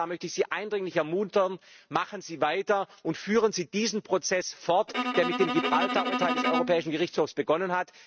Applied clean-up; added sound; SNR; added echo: neural mask model RNNoise.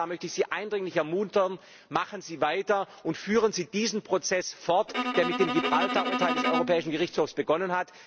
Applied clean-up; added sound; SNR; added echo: none; Bowed string instrument; 2 dB; none.